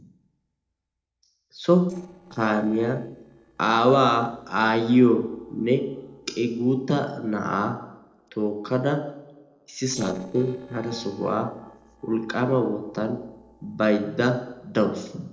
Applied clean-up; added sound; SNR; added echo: neural separator model SepFormer DNS4.